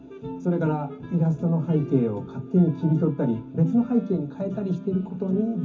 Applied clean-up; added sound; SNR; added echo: none; none; none; reverberation time 0.3 s.